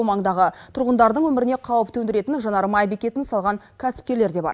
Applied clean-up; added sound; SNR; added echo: none; none; none; none.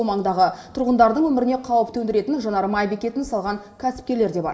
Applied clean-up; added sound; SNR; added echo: none; none; none; reverberation time 2.5 s.